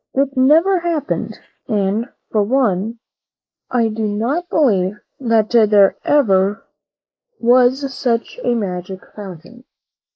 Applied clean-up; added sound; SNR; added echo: neural mask model Resemble Enhance denoiser.